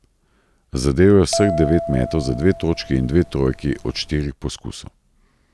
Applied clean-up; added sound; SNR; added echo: none; Bell; 9 dB; none.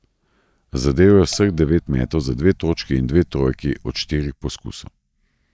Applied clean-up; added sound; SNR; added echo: neural mask model DeepFilterNet 3.